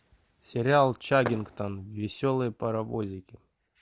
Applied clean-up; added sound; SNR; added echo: none; Fireworks; 15 dB; none.